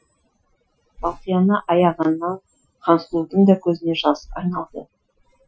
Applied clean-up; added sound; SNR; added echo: classical method Wiener filter.